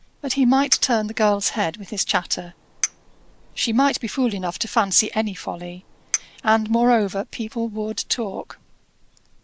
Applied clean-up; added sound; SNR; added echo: none; Chink, clink; 12 dB; none.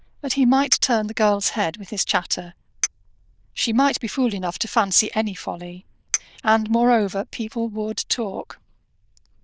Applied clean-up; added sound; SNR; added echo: neural diffusion model UNIVERSE++.